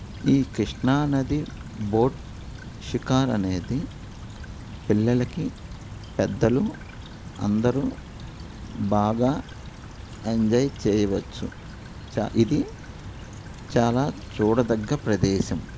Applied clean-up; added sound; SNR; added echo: none; Stream / Trickle, dribble; 13 dB; none.